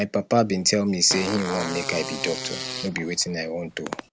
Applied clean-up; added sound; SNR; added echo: none; Fart; 10 dB; none.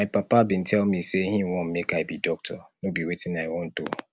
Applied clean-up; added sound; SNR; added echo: none; none; none; none.